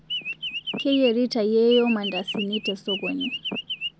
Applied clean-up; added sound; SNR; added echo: none; Chirp, tweet; 7 dB; none.